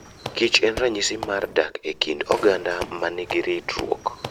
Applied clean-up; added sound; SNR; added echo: none; Squeak / Walk, footsteps; 13 dB; none.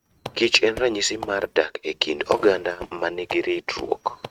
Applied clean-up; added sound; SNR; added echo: neural mask model RNNoise.